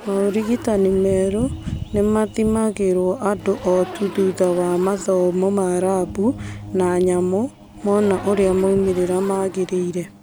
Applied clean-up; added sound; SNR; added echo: none; Zipper (clothing); 19 dB; none.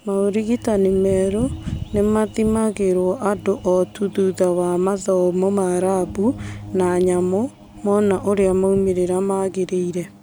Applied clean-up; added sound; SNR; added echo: none; none; none; none.